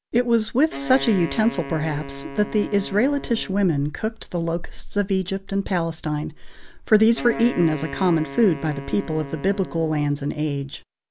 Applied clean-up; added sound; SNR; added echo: none; Wind instrument, woodwind instrument; 13 dB; none.